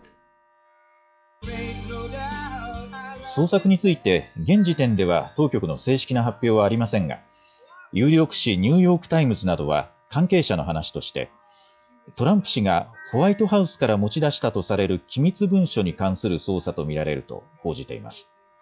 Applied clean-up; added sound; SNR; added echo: classical method log-MMSE.